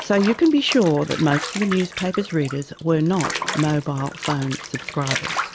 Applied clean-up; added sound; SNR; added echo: none; Bathtub (filling or washing) / Water; 9 dB; none.